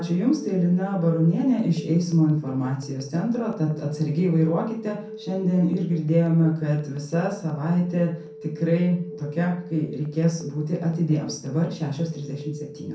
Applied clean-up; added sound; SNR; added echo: none; Telephone; 17 dB; reverberation time 0.5 s.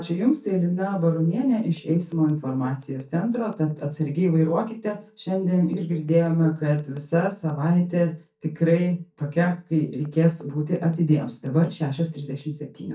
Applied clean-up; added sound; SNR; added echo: neural mask model DeepFilterNet 3.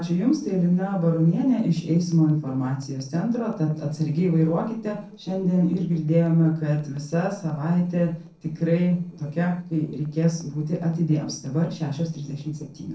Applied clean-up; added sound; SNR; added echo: neural separator model SepFormer DNS4.